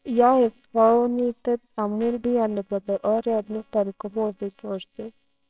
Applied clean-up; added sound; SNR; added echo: neural separator model SepFormer WHAMR!.